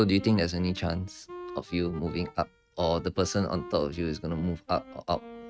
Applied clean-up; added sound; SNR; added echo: neural mask model RNNoise.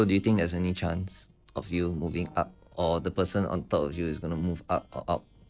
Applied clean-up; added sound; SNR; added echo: neural separator model SepFormer DNS4.